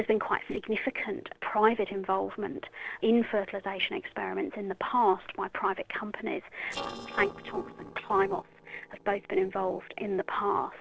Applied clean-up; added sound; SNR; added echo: neural separator model SepFormer DNS4.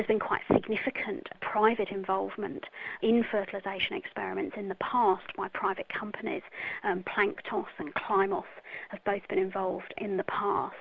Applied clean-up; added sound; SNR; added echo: none; none; none; none.